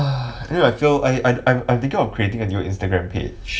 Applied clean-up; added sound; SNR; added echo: none; none; none; reverberation time 0.4 s.